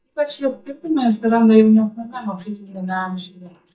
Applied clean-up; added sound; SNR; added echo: neural mask model DeepFilterNet 3.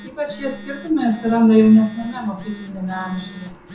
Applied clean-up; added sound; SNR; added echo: none; Telephone; 19 dB; reverberation time 0.6 s.